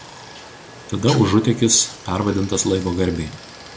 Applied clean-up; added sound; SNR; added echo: none; Stream; 17 dB; none.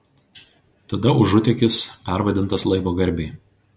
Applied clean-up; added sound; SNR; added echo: none; none; none; none.